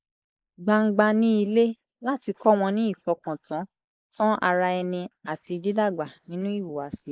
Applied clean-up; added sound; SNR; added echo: neural mask model Resemble Enhance denoiser.